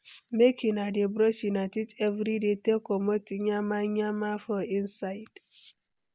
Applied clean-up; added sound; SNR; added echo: none; none; none; none.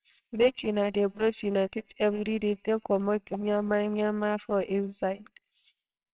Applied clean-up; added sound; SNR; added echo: neural separator model SepFormer WHAMR!.